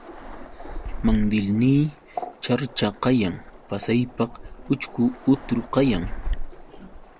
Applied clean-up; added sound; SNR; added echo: none; Waves, surf; 8 dB; none.